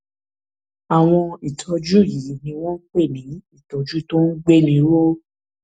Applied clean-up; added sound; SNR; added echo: none; none; none; none.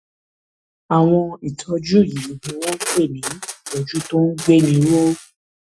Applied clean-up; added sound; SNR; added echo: classical method Wiener filter.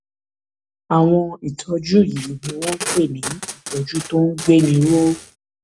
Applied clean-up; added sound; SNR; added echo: none; Packing tape, duct tape; 11 dB; none.